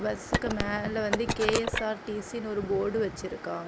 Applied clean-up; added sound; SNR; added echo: none; Telephone; 1 dB; none.